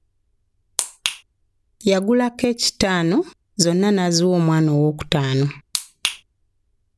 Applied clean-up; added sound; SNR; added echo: none; none; none; none.